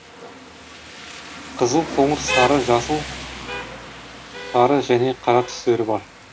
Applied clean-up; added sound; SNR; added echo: none; Rain; 9 dB; none.